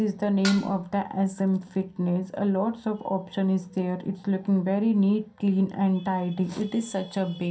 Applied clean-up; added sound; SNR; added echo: none; Dishes, pots, and pans; 11 dB; reverberation time 0.3 s.